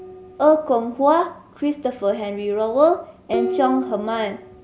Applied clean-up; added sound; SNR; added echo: none; Dishes, pots, and pans; 12 dB; none.